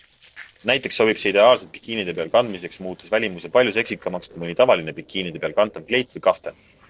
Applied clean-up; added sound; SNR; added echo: neural separator model SepFormer DNS4.